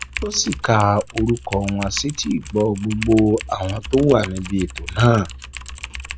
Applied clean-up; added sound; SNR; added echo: none; Typing; 12 dB; none.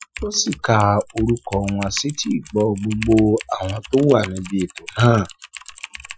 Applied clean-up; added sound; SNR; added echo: classical method Wiener filter.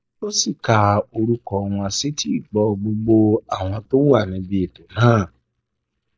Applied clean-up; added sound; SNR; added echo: neural mask model DeepFilterNet 3.